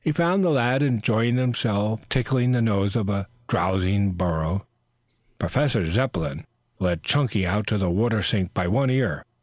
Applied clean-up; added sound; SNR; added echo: none; none; none; none.